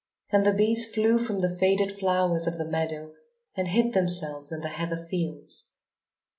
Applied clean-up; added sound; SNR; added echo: none; none; none; none.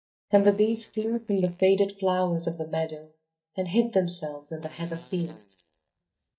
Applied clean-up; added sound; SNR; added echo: neural mask model DeepFilterNet 3.